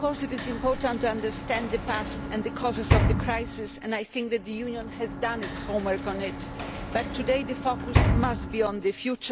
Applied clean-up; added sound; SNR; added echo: none; Sliding door / Slam; 0 dB; none.